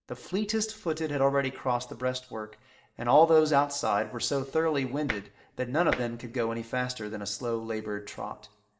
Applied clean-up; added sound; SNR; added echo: neural mask model DeepFilterNet 3.